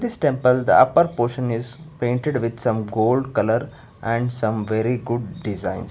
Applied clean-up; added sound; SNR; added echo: none; none; none; none.